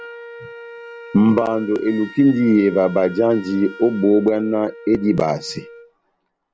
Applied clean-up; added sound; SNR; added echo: none; Wind instrument, woodwind instrument; 19 dB; none.